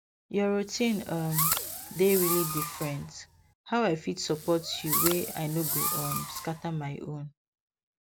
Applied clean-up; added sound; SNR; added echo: none; Fireworks; 3 dB; none.